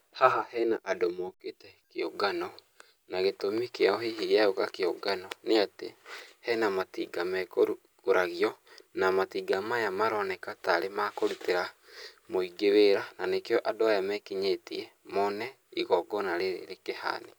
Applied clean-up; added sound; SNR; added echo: none; none; none; none.